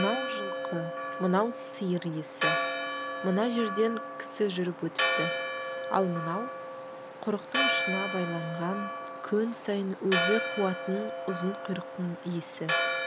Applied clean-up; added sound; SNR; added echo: none; Church bell; 1 dB; none.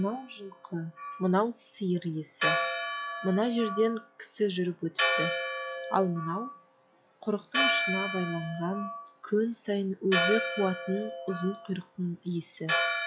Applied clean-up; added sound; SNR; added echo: classical method log-MMSE.